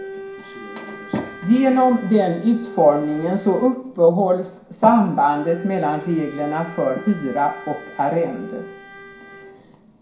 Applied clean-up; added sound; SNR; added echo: none; Bowed string instrument; 17 dB; reverberation time 0.5 s.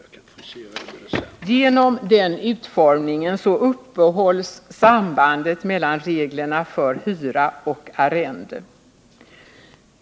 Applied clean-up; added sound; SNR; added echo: none; none; none; none.